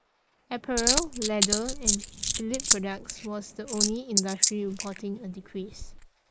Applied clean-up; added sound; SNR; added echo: neural mask model Resemble Enhance denoiser.